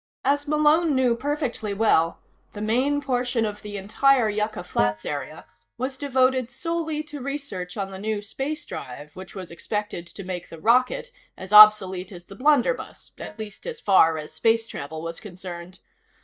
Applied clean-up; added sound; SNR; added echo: neural mask model DeepFilterNet 3.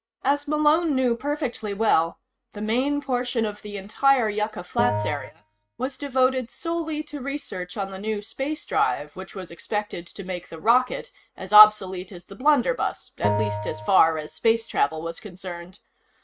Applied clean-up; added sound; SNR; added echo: neural mask model RNNoise.